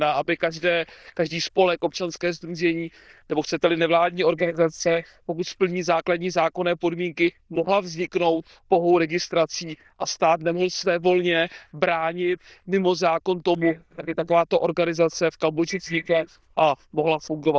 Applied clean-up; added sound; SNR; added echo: neural diffusion model UNIVERSE++.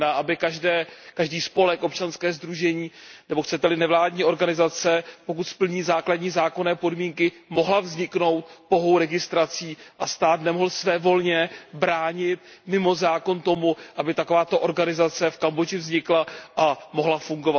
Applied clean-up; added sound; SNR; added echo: none; none; none; none.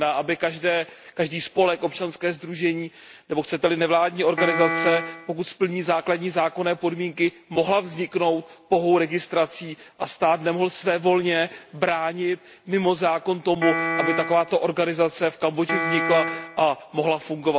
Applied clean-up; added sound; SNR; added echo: none; Piano; 2 dB; none.